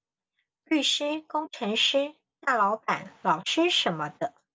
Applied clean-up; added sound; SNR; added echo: none; none; none; none.